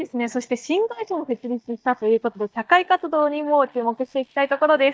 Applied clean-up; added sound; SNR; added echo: neural mask model DeepFilterNet 3.